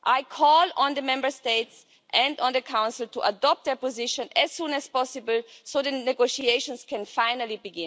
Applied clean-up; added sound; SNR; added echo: none; none; none; none.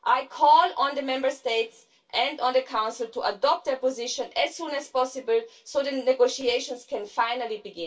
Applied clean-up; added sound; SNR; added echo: none; none; none; reverberation time 0.2 s.